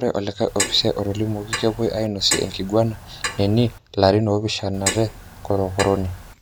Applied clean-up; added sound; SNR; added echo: none; Clock; 9 dB; none.